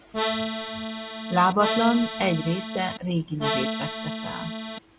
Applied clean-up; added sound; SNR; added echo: none; Accordion; 2 dB; none.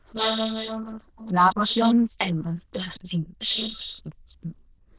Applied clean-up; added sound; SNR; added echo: neural diffusion model UNIVERSE++.